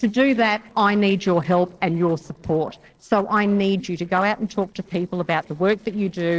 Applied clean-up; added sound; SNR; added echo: neural separator model SepFormer DNS4.